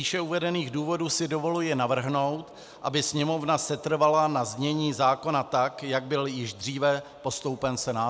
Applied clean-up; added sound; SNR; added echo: none; none; none; none.